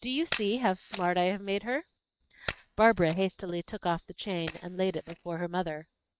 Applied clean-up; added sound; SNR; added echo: neural mask model RNNoise.